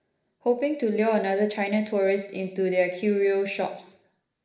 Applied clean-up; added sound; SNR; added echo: none; none; none; reverberation time 0.7 s.